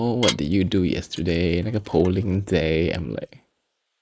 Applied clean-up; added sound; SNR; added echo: neural mask model Resemble Enhance denoiser.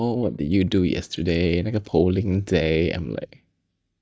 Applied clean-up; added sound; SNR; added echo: neural mask model DeepFilterNet 3.